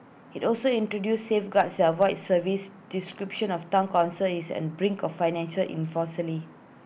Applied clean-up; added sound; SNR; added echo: none; none; none; none.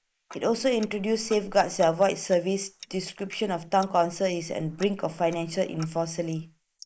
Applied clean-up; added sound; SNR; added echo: neural mask model Resemble Enhance denoiser.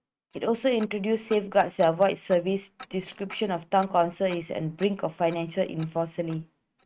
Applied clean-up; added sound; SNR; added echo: neural mask model RNNoise.